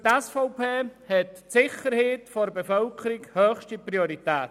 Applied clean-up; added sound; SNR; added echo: none; none; none; none.